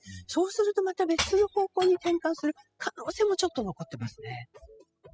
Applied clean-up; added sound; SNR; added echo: classical method spectral subtraction.